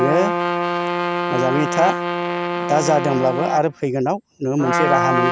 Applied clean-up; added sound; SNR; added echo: none; Trumpet; 1 dB; none.